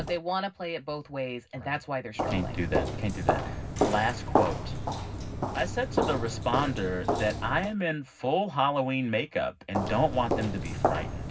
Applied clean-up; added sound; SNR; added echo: none; Walk, footsteps; 2 dB; reverberation time 0.4 s.